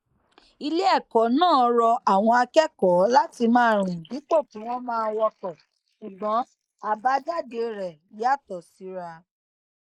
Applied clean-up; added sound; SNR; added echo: neural mask model Resemble Enhance denoiser.